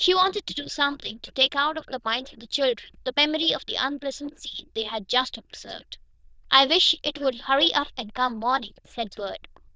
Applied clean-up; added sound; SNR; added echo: neural diffusion model UNIVERSE++.